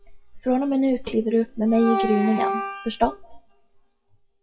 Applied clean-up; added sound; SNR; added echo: classical method WPE with log-MMSE.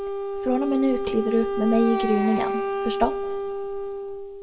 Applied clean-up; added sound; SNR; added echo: none; Wind instrument, woodwind instrument; 2 dB; reverberation time 1.1 s.